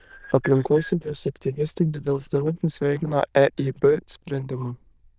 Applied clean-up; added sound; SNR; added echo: neural diffusion model UNIVERSE++.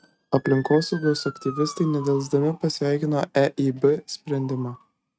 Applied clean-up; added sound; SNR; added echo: neural mask model RNNoise.